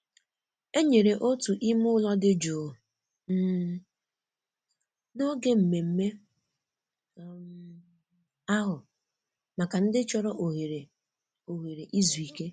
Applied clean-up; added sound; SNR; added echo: none; none; none; none.